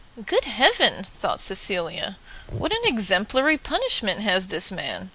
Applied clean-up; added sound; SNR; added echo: none; none; none; none.